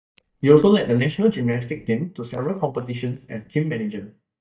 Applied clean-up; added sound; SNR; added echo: neural mask model DeepFilterNet 3.